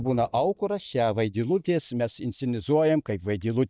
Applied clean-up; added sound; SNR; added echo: neural mask model DeepFilterNet 3.